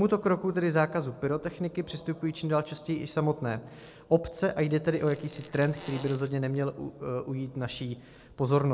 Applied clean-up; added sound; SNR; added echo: none; Fart; 18 dB; none.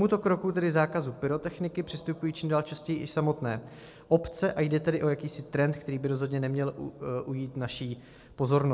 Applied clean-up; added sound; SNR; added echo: none; none; none; none.